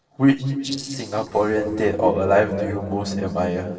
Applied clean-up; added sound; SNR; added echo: neural separator model SepFormer DNS4.